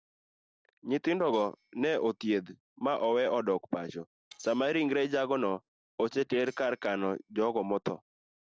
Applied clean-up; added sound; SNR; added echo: neural separator model SepFormer DNS4.